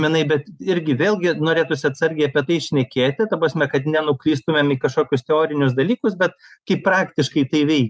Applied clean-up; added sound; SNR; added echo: none; none; none; none.